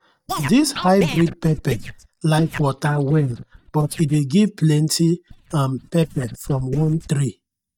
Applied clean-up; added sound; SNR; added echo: neural mask model DeepFilterNet 3.